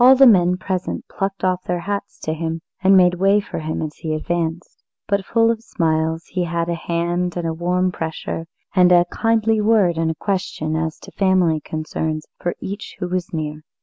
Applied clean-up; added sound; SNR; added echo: none; none; none; none.